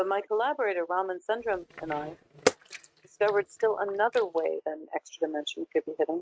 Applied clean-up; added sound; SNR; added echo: neural mask model RNNoise.